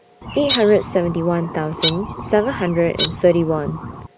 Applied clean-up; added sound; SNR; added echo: none; Bird; 7 dB; none.